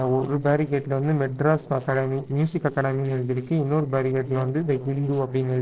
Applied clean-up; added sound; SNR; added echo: neural separator model SepFormer DNS4.